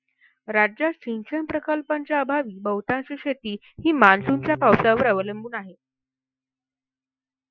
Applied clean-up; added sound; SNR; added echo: classical method Wiener filter.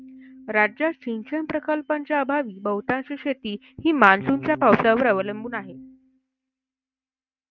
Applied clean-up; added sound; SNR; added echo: neural mask model RNNoise.